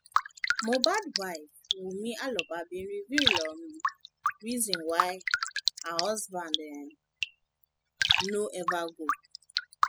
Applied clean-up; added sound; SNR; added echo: classical method spectral subtraction.